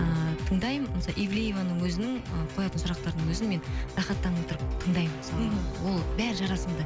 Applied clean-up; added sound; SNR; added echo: none; Musical instrument; 10 dB; none.